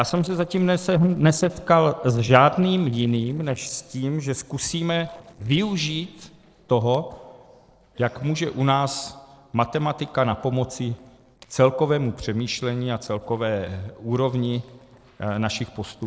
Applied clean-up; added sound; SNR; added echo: neural separator model SepFormer DNS4.